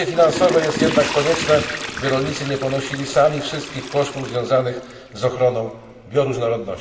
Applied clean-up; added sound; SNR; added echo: none; Toilet flush / Water; 9 dB; reverberation time 1.8 s.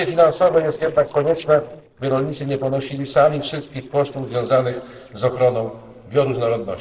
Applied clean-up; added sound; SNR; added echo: neural separator model SepFormer DNS4.